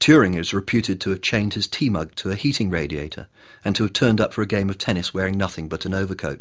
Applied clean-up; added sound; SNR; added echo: none; none; none; none.